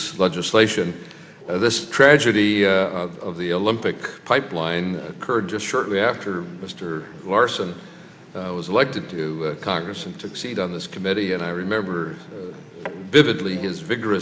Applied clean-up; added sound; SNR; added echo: none; none; none; none.